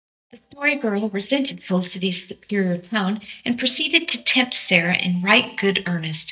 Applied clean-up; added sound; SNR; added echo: neural mask model DeepFilterNet 3.